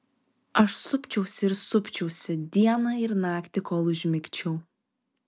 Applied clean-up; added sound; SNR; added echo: none; none; none; none.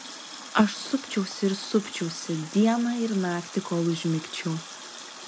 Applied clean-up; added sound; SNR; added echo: none; Water tap, faucet; 14 dB; none.